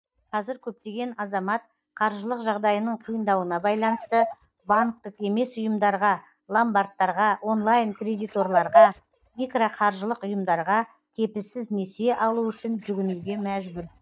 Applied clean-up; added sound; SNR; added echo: neural mask model DeepFilterNet 3.